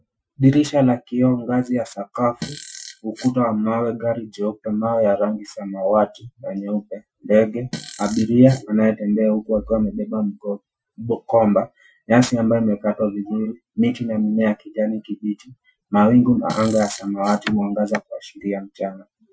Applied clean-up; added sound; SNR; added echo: classical method Wiener filter.